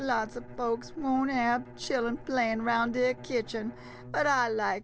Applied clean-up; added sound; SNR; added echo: none; Bowed string instrument; 18 dB; none.